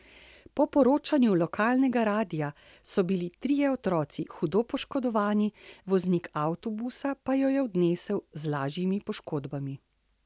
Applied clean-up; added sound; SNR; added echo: none; none; none; none.